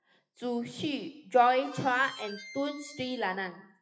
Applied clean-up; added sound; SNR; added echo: classical method WPE with log-MMSE.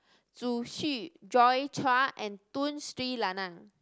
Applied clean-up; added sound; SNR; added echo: none; none; none; none.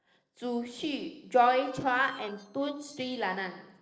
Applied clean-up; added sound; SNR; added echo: neural separator model SepFormer DNS4.